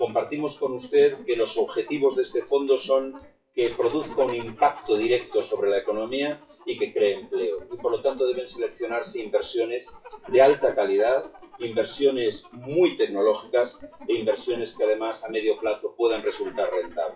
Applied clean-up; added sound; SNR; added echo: classical method WPE with log-MMSE.